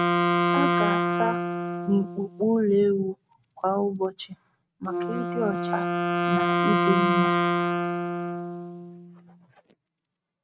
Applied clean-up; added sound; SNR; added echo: neural mask model RNNoise.